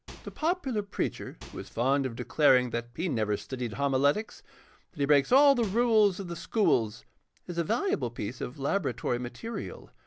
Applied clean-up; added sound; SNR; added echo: none; Microwave oven; 19 dB; none.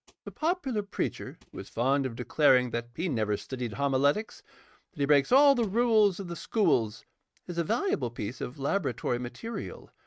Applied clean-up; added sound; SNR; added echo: neural mask model RNNoise.